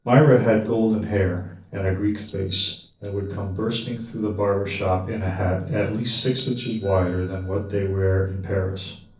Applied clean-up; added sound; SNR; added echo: neural separator model SepFormer DNS4.